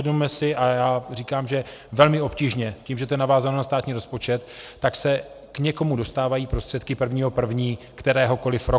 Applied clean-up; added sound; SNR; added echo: none; none; none; none.